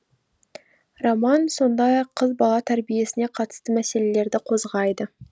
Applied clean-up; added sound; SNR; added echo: none; none; none; none.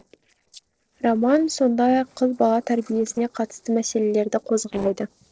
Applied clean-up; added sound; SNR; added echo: neural separator model SepFormer DNS4.